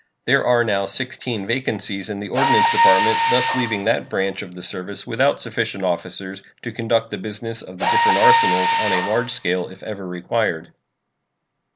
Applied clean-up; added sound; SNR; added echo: none; Mechanisms; 0 dB; none.